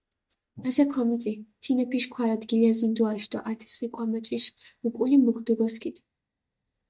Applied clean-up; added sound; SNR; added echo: neural mask model DeepFilterNet 3.